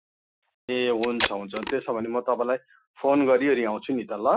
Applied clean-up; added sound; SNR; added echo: classical method Wiener filter.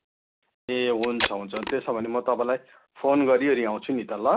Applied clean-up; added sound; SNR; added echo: none; Packing tape, duct tape; 7 dB; none.